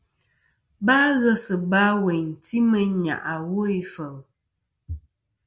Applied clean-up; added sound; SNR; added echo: none; none; none; none.